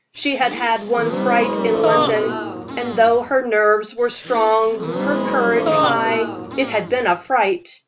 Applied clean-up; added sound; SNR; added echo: none; Gasp; 4 dB; none.